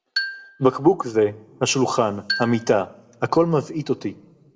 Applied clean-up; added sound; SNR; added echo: none; Marimba, xylophone; 11 dB; reverberation time 0.8 s.